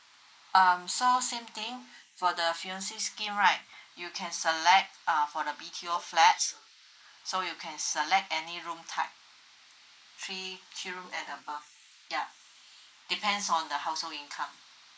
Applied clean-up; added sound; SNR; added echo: neural mask model Resemble Enhance denoiser.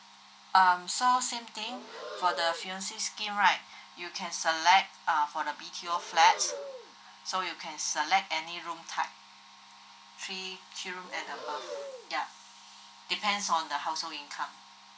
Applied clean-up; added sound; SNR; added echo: none; Breathing; 16 dB; none.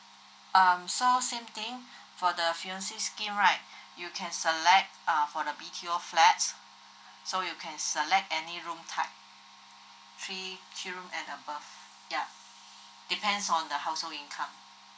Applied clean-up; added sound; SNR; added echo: none; none; none; none.